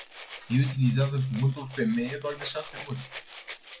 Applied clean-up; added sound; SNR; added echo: none; Rattle (instrument); 16 dB; none.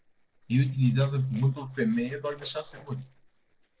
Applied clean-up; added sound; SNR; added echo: neural separator model SepFormer DNS4.